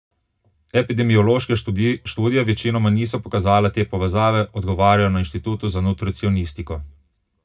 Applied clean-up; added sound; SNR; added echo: none; none; none; reverberation time 0.2 s.